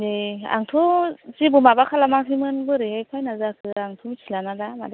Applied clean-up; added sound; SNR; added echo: none; none; none; none.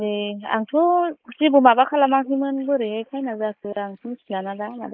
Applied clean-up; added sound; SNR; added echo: neural mask model Resemble Enhance denoiser.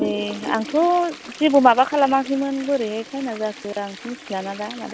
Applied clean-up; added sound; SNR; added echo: none; Toilet flush; 14 dB; none.